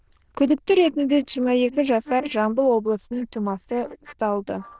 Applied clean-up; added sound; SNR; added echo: neural diffusion model UNIVERSE++.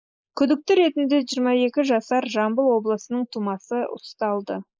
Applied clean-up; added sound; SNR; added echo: neural mask model Resemble Enhance denoiser.